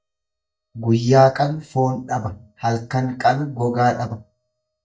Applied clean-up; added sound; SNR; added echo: neural mask model DeepFilterNet 3.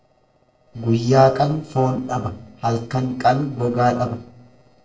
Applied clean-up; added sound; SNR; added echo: neural separator model SepFormer DNS4.